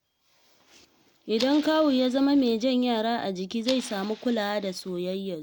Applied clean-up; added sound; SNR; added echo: none; Fire; 17 dB; none.